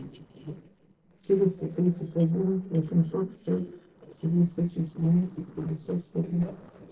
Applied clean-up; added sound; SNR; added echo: neural separator model SepFormer DNS4.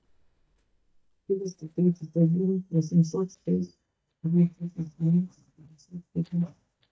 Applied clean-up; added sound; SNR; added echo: neural mask model DeepFilterNet 3.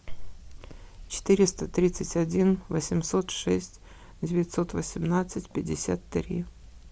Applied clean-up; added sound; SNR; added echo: none; none; none; none.